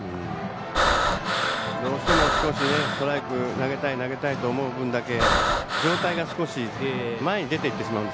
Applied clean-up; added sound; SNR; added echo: none; Breathing; -3 dB; none.